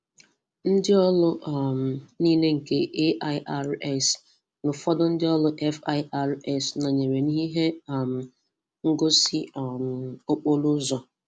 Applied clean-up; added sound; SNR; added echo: none; none; none; none.